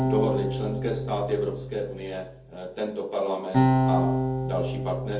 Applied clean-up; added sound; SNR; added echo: none; Acoustic guitar; -3 dB; reverberation time 0.5 s.